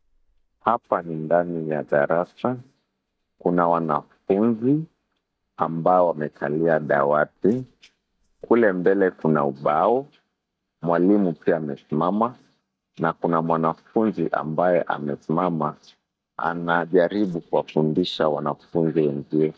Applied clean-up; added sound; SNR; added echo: neural mask model DeepFilterNet 3.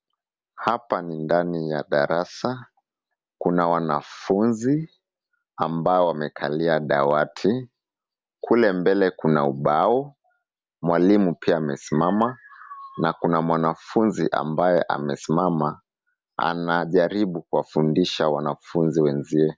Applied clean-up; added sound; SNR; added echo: none; none; none; none.